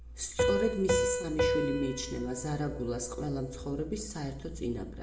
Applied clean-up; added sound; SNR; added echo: none; Piano; 0 dB; reverberation time 0.8 s.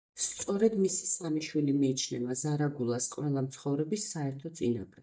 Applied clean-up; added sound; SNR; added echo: neural mask model DeepFilterNet 3.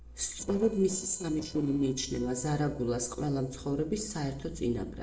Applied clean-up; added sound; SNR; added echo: neural separator model SepFormer DNS4.